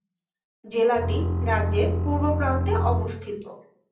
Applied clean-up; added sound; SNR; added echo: none; Bowed string instrument; -2 dB; reverberation time 0.6 s.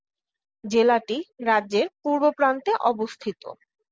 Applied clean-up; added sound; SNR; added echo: none; none; none; none.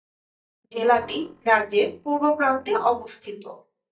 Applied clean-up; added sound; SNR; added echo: neural mask model DeepFilterNet 3.